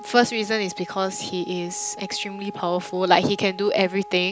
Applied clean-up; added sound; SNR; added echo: none; Wind instrument, woodwind instrument; 16 dB; none.